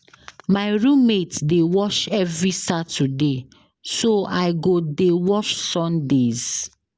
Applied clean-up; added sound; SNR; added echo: none; none; none; none.